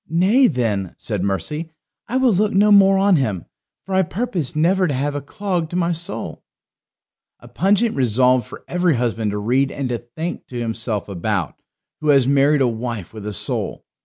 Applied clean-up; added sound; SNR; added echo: none; none; none; none.